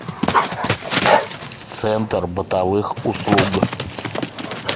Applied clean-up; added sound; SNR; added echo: none; Dog; -2 dB; none.